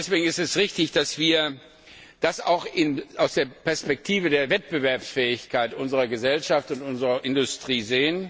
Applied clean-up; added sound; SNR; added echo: none; none; none; none.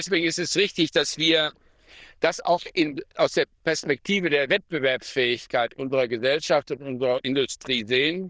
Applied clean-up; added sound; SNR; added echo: neural diffusion model UNIVERSE++.